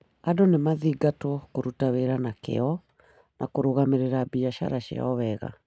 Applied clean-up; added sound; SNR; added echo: none; none; none; none.